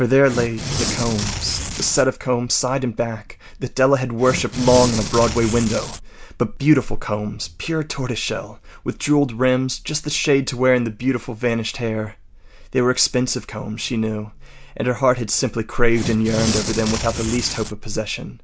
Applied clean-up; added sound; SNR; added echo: none; Tearing; 5 dB; none.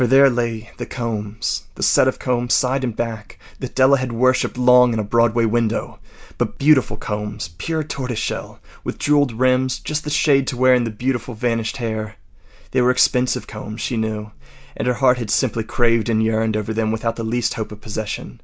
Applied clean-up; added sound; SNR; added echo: none; none; none; none.